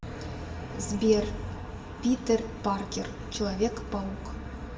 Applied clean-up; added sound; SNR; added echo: none; none; none; reverberation time 0.7 s.